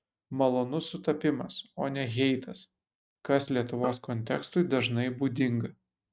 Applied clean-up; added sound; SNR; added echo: neural mask model RNNoise.